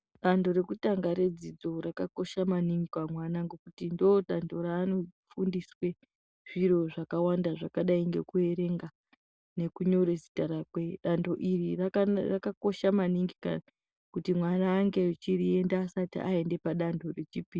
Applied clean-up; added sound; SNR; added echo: none; none; none; none.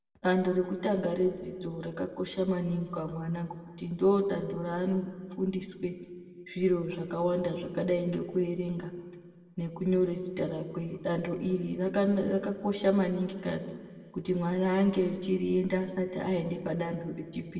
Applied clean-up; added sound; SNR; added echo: none; none; none; reverberation time 1.3 s.